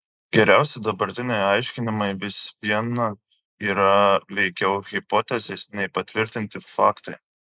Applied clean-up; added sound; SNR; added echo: neural mask model Resemble Enhance denoiser.